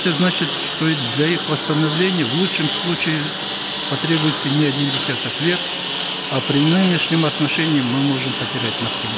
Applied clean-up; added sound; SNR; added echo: none; Engine; 4 dB; none.